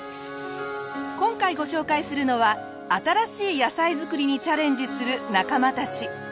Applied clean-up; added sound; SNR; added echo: none; none; none; none.